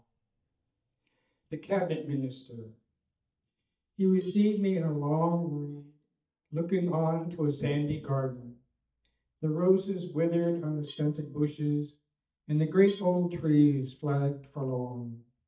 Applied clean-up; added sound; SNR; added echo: neural mask model DeepFilterNet 3.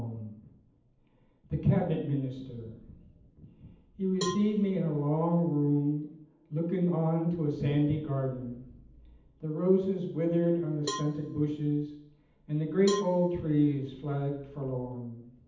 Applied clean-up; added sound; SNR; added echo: none; Cowbell; 13 dB; reverberation time 0.8 s.